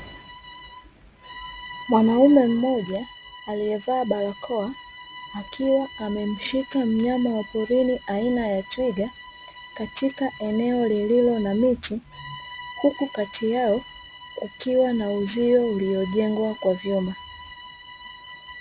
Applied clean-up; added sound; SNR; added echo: none; Bowed string instrument; 17 dB; none.